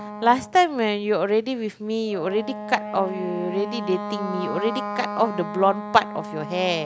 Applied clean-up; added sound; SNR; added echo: none; Wind instrument, woodwind instrument; 9 dB; none.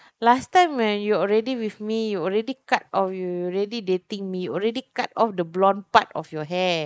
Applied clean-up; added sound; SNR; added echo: neural mask model Resemble Enhance denoiser.